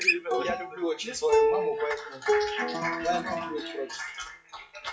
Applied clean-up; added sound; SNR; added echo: classical method WPE with log-MMSE.